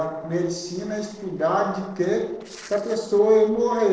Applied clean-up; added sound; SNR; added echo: neural separator model SepFormer DNS4.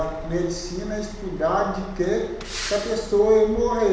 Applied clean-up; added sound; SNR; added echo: none; Truck; 12 dB; reverberation time 1.1 s.